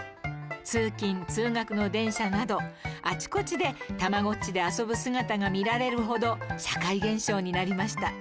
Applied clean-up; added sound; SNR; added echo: none; none; none; none.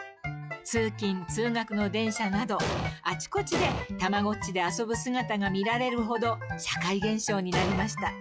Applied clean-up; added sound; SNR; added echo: classical method log-MMSE.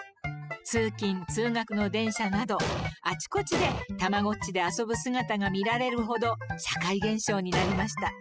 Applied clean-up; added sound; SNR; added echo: classical method spectral subtraction.